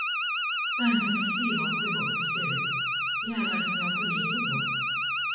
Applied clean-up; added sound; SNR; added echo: none; Alarm; -5 dB; reverberation time 1.1 s.